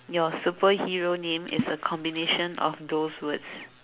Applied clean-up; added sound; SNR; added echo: none; Water / Splash, splatter; 11 dB; none.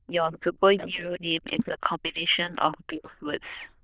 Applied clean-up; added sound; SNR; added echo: neural diffusion model UNIVERSE++.